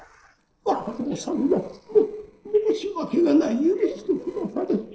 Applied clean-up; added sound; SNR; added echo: neural separator model SepFormer DNS4.